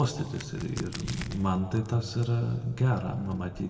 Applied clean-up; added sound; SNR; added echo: none; Crack; 16 dB; reverberation time 1.6 s.